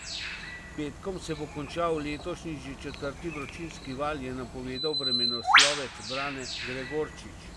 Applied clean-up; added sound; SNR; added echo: none; Bird; -4 dB; none.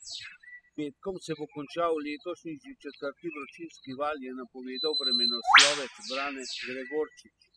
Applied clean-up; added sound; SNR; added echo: classical method spectral subtraction.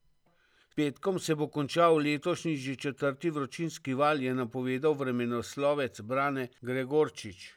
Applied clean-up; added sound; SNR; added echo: none; none; none; none.